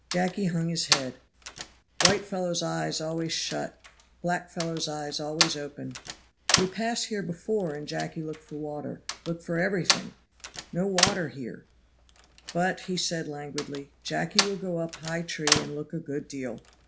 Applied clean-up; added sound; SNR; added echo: none; Slam; 2 dB; none.